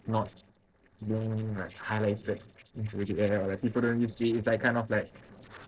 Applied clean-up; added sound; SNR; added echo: neural separator model SepFormer DNS4.